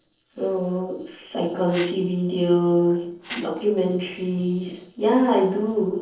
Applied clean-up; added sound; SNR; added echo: neural separator model SepFormer DNS4.